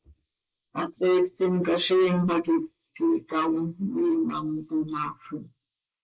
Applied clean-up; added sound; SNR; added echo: neural mask model Resemble Enhance denoiser.